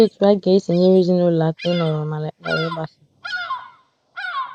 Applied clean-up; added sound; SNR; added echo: neural mask model Resemble Enhance denoiser.